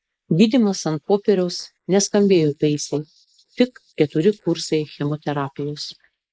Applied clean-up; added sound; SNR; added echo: neural mask model Resemble Enhance denoiser.